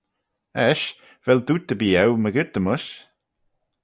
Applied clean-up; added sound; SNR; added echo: none; none; none; none.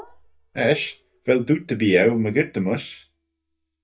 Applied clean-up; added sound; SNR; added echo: neural mask model DeepFilterNet 3.